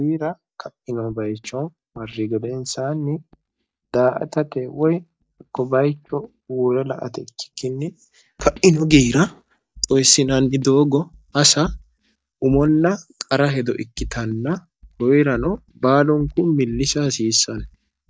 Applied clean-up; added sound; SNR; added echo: neural mask model DeepFilterNet 3.